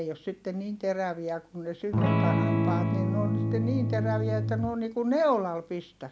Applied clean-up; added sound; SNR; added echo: none; Electric guitar / Strum; -3 dB; none.